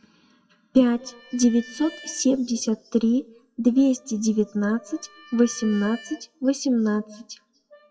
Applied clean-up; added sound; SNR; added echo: classical method WPE with log-MMSE.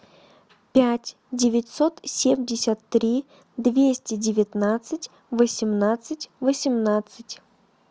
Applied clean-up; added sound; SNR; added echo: none; none; none; none.